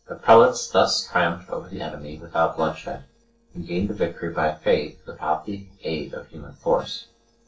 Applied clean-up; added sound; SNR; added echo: neural separator model SepFormer DNS4.